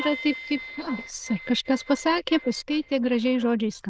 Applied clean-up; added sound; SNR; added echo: neural diffusion model UNIVERSE++.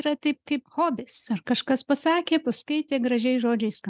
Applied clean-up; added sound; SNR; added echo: none; none; none; none.